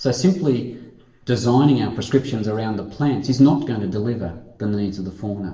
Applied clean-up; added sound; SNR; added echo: none; none; none; reverberation time 0.7 s.